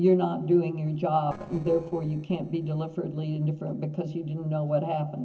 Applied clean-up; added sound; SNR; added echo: neural separator model SepFormer DNS4.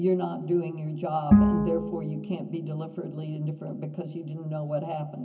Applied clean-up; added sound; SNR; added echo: none; Bowed string instrument; -2 dB; reverberation time 0.3 s.